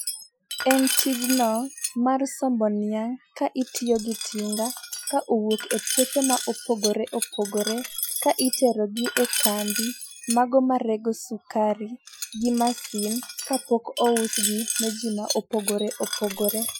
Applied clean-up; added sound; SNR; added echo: classical method Wiener filter.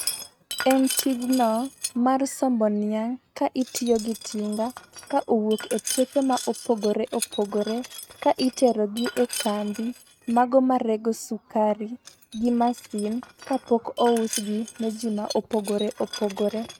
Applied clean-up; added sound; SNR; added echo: neural mask model RNNoise.